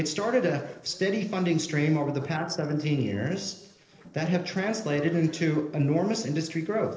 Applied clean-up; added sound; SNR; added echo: neural separator model SepFormer DNS4.